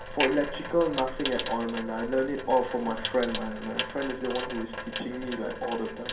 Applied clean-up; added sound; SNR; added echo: none; Sink (filling or washing) / Water tap, faucet; 6 dB; reverberation time 0.6 s.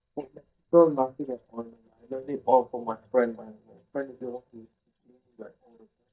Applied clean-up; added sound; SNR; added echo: neural mask model DeepFilterNet 3.